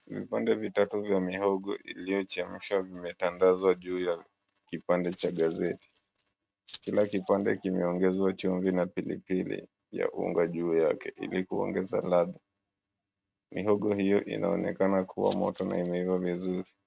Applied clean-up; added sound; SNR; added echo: neural mask model RNNoise.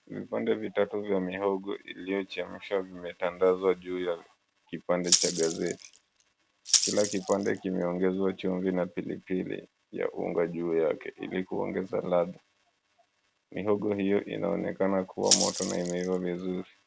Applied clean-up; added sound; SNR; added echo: none; Rattle (instrument); 0 dB; none.